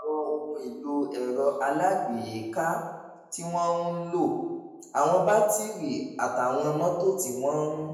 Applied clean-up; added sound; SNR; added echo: none; none; none; reverberation time 0.9 s.